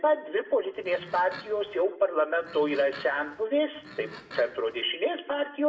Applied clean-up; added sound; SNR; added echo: none; Livestock, farm animals, working animals; 18 dB; reverberation time 0.5 s.